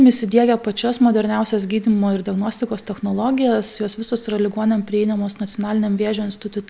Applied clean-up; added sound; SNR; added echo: none; none; none; none.